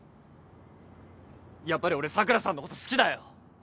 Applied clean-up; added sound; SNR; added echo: none; none; none; none.